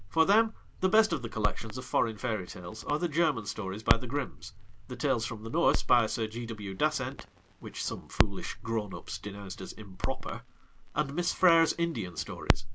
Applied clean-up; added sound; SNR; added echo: none; Crackle; 3 dB; none.